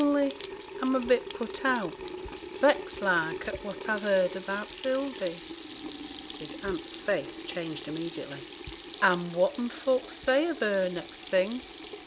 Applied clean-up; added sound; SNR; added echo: none; Sink (filling or washing) / Water tap, faucet; 10 dB; none.